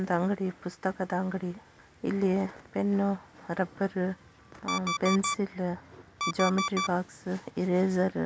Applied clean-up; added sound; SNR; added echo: none; Alarm; 5 dB; none.